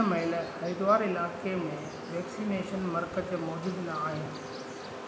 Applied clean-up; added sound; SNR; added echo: none; Insect; 13 dB; none.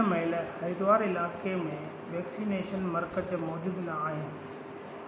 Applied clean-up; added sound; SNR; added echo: none; none; none; none.